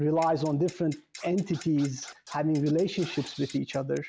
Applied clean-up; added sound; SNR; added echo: none; Scratching (performance technique) + Clock; 20 dB; none.